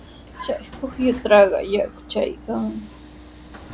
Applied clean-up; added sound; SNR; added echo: none; Vehicle; 18 dB; none.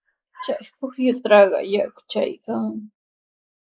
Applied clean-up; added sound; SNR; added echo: neural mask model Resemble Enhance denoiser.